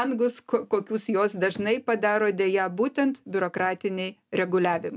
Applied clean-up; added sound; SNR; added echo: none; none; none; none.